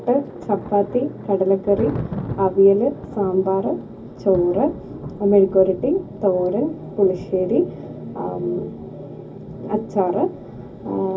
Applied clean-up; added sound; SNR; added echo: none; Thunder; 15 dB; reverberation time 0.4 s.